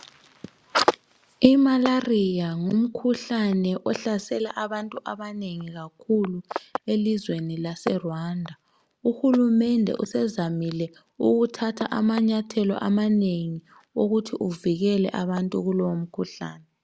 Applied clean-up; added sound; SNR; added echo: none; none; none; none.